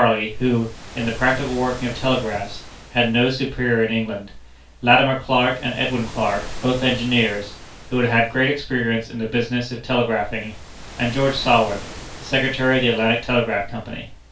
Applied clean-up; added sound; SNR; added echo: none; Waves, surf; 17 dB; reverberation time 0.2 s.